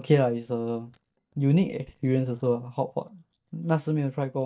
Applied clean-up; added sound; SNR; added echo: neural mask model DeepFilterNet 3.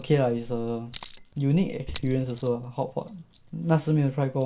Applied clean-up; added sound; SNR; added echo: none; Chink, clink; 16 dB; reverberation time 0.3 s.